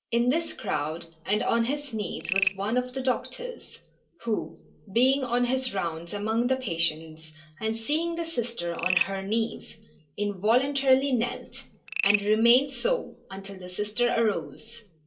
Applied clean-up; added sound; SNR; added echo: none; Frog; 7 dB; reverberation time 0.2 s.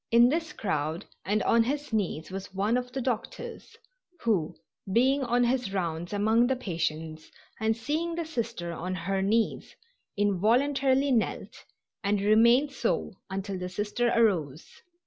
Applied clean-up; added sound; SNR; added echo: none; none; none; none.